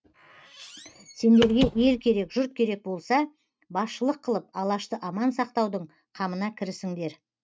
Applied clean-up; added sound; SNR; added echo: neural mask model RNNoise.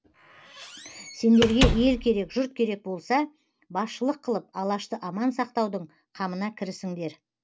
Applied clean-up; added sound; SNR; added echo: none; Squeak / Slam; 3 dB; none.